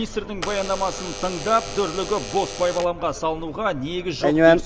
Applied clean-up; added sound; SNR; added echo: none; Alarm / Door; 0 dB; none.